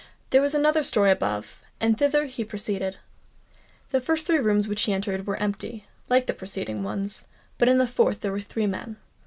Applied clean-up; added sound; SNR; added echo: none; none; none; none.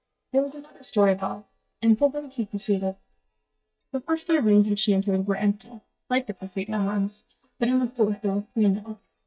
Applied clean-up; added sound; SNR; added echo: neural mask model DeepFilterNet 3.